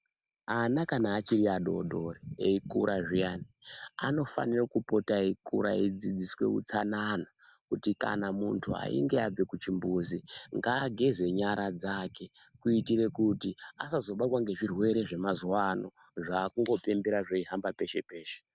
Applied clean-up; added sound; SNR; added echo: none; none; none; none.